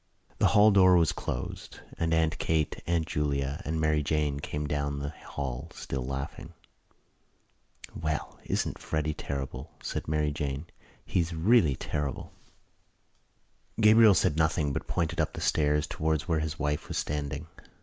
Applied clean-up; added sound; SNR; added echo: none; none; none; none.